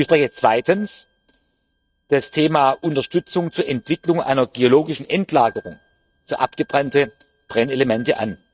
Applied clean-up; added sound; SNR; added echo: neural mask model RNNoise.